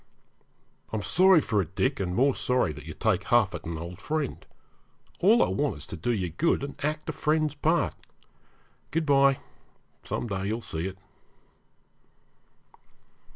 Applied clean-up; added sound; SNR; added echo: none; none; none; none.